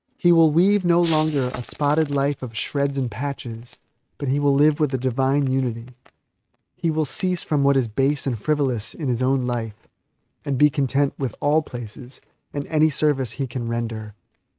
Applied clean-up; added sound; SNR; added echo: neural mask model RNNoise.